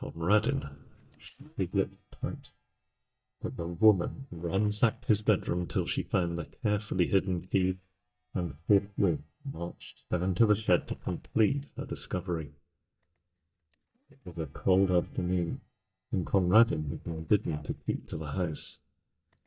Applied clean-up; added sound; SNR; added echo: neural mask model DeepFilterNet 3.